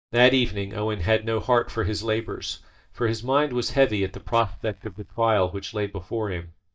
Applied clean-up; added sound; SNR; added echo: neural mask model DeepFilterNet 3.